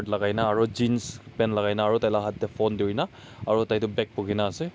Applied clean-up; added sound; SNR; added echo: none; none; none; none.